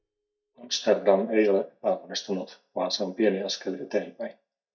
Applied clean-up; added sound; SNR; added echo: neural mask model DeepFilterNet 3.